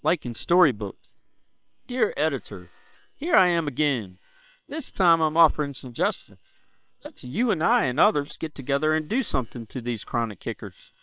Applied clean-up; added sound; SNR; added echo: neural separator model SepFormer WHAM!.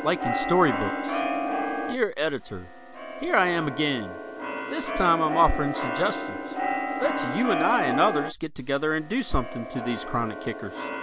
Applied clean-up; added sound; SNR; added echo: none; Keyboard (musical); 4 dB; none.